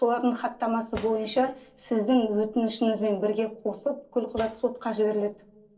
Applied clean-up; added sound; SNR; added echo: neural separator model SepFormer DNS4.